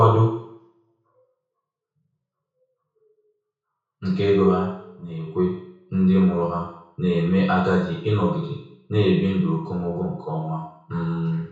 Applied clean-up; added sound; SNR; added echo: none; none; none; reverberation time 0.6 s.